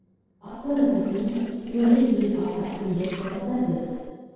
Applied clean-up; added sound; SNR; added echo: neural separator model SepFormer DNS4.